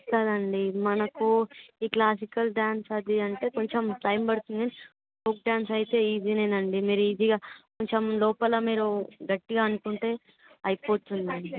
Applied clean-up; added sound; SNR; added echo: none; none; none; none.